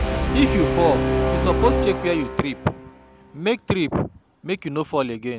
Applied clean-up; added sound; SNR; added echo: none; Brass instrument; 1 dB; none.